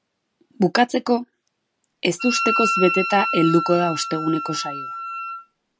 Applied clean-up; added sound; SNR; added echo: none; Wind instrument, woodwind instrument; 3 dB; none.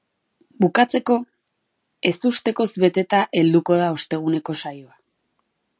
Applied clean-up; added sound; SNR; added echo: none; none; none; none.